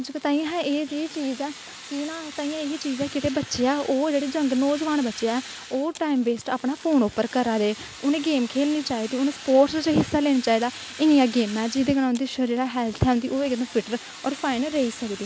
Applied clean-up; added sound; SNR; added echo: none; Fire; 17 dB; none.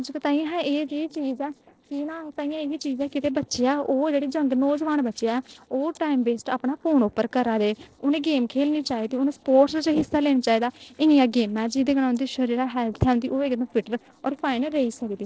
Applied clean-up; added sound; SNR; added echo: neural separator model SepFormer DNS4.